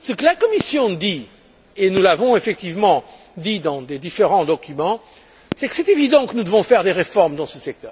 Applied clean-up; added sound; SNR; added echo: none; Fireworks; 17 dB; none.